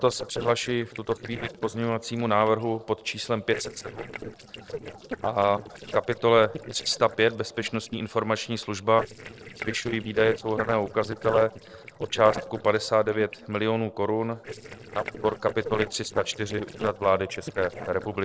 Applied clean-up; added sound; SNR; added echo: neural separator model SepFormer DNS4.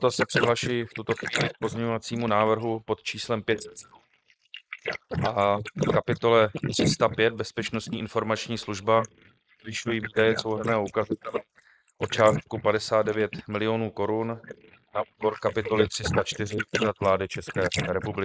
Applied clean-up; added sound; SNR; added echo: neural mask model Resemble Enhance denoiser.